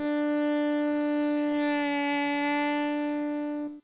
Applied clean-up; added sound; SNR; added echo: neural separator model SepFormer WHAMR!.